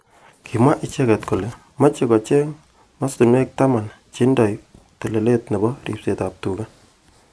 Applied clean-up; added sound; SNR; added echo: none; none; none; none.